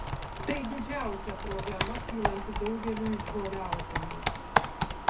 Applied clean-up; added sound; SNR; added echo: none; Computer keyboard; -4 dB; reverberation time 0.3 s.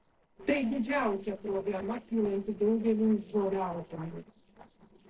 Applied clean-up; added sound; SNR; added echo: neural separator model SepFormer DNS4.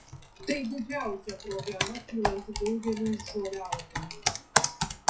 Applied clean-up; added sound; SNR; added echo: classical method WPE with log-MMSE.